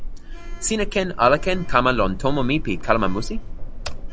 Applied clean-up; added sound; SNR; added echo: none; Sliding door; 3 dB; none.